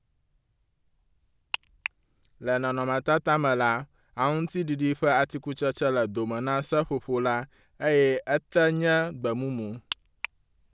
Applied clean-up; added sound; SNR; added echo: none; none; none; none.